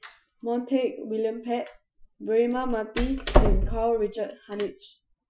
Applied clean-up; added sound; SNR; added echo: classical method Wiener filter.